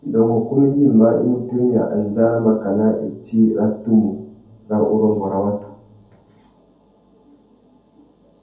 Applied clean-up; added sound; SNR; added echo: none; none; none; reverberation time 0.7 s.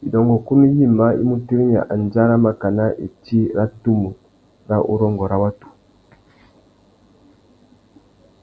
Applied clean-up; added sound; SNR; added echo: none; none; none; none.